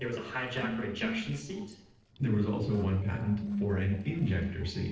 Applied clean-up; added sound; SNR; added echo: neural separator model SepFormer DNS4.